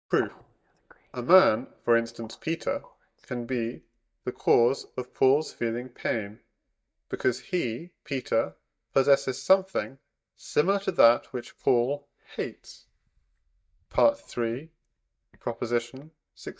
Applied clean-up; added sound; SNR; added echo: neural mask model DeepFilterNet 3.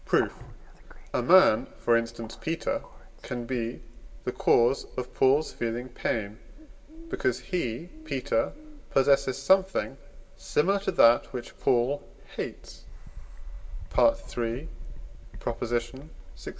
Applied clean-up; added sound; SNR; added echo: none; Bird; 13 dB; reverberation time 0.5 s.